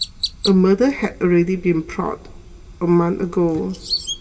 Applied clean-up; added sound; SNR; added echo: none; Chirp, tweet; 12 dB; reverberation time 0.3 s.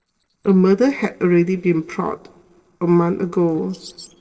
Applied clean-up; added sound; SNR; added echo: neural separator model SepFormer DNS4.